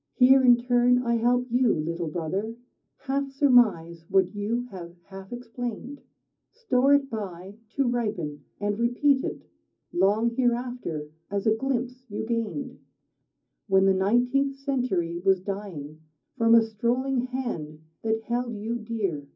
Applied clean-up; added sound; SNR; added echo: none; none; none; reverberation time 0.4 s.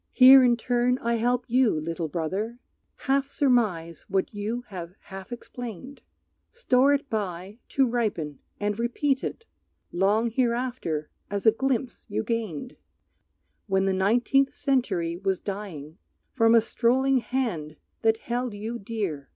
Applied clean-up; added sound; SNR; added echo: none; none; none; none.